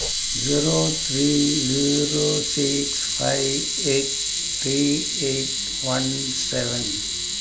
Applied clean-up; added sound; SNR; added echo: none; Camera; 0 dB; none.